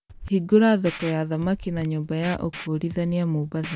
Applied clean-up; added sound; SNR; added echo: none; Scratching (performance technique); 17 dB; none.